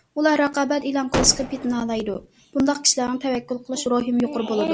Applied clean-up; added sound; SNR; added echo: none; Gunshot, gunfire; 6 dB; none.